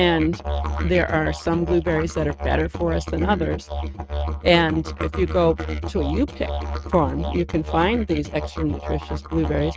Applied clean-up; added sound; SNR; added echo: neural mask model RNNoise.